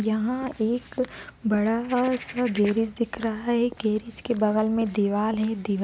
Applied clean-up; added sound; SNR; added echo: none; Walk, footsteps / Bird vocalization, bird call, bird song; 19 dB; none.